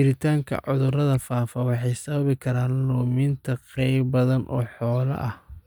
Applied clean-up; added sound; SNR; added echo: neural mask model DeepFilterNet 3.